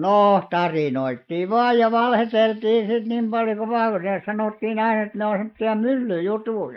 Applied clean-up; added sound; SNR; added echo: neural mask model Resemble Enhance denoiser.